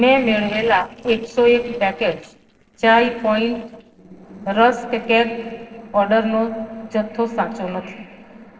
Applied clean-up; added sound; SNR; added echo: neural separator model SepFormer DNS4.